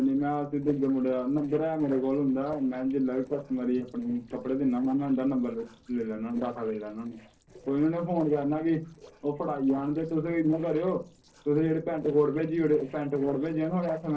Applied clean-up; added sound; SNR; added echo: neural separator model SepFormer DNS4.